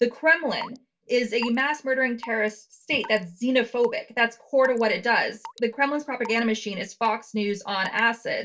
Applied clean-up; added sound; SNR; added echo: none; Raindrop / Drip / Water tap, faucet; 20 dB; reverberation time 0.1 s.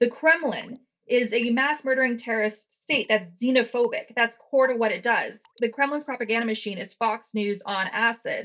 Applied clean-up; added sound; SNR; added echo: neural mask model DeepFilterNet 3.